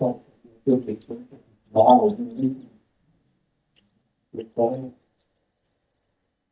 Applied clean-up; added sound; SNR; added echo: neural mask model DeepFilterNet 3.